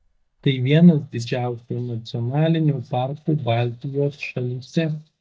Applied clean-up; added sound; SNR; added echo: neural mask model DeepFilterNet 3.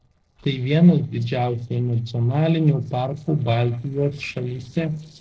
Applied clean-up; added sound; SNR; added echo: neural separator model SepFormer DNS4.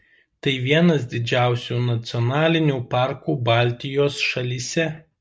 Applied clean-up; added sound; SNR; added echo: none; none; none; none.